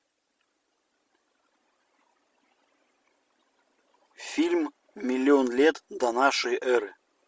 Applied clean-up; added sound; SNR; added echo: none; none; none; none.